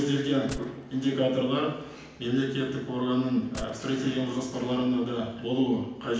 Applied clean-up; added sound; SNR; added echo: none; Gunshot, gunfire; 19 dB; reverberation time 0.9 s.